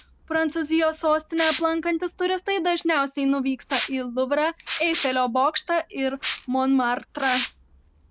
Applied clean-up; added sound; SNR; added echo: none; Liquid; 8 dB; none.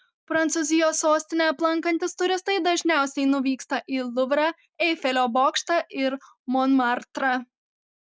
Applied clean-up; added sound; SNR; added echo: none; none; none; none.